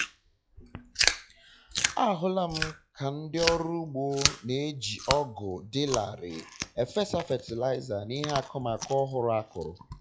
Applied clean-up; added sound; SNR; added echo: classical method log-MMSE.